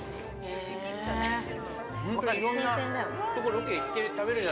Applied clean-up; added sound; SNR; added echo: none; none; none; none.